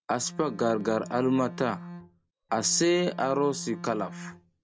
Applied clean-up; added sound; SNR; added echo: none; Bowed string instrument; 15 dB; none.